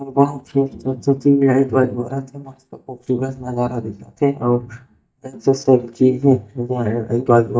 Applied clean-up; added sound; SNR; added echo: neural mask model DeepFilterNet 3.